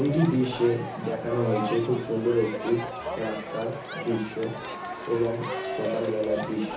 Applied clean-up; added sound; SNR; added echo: none; Crowd; 7 dB; reverberation time 0.7 s.